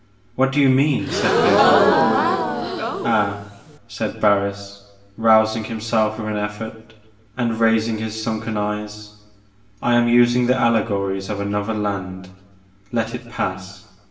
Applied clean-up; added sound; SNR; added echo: none; Crowd / Gasp; -3 dB; reverberation time 0.8 s.